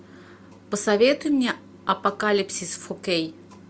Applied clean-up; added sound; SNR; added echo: none; none; none; none.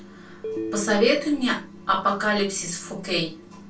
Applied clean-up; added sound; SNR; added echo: none; Telephone; 10 dB; reverberation time 0.2 s.